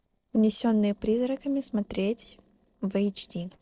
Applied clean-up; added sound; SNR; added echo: neural separator model SepFormer DNS4.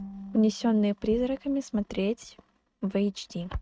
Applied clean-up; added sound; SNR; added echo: neural mask model RNNoise.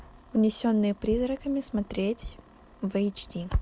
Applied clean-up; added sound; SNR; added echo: none; none; none; none.